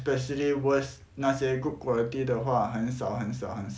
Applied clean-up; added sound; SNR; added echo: none; none; none; none.